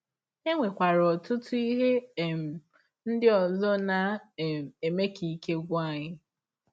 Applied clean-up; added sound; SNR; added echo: none; none; none; none.